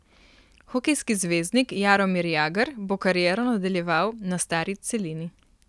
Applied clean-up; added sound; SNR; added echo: none; none; none; none.